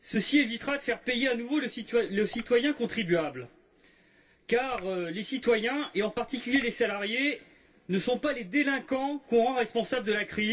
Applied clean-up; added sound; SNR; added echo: none; Drip / Water; 16 dB; reverberation time 0.1 s.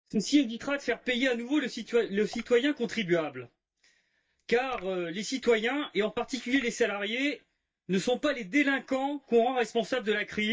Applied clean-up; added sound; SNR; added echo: neural mask model DeepFilterNet 3.